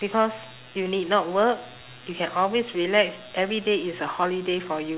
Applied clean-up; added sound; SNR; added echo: none; none; none; none.